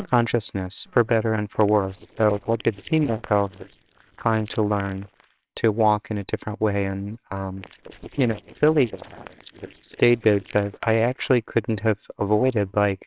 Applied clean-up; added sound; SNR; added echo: neural separator model SepFormer WHAMR!.